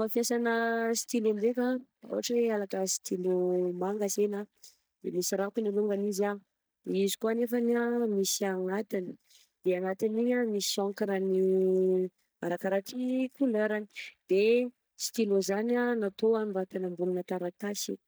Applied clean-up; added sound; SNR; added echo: neural mask model DeepFilterNet 3.